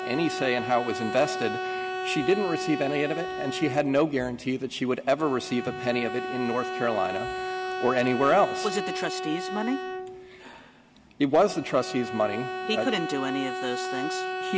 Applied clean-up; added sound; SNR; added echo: none; Bowed string instrument; 6 dB; none.